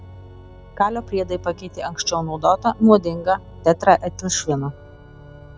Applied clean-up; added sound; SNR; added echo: none; Organ; 19 dB; none.